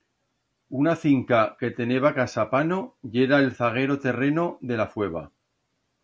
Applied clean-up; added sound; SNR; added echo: none; none; none; none.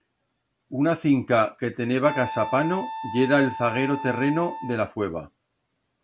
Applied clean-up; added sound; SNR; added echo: none; Wind instrument, woodwind instrument; 10 dB; none.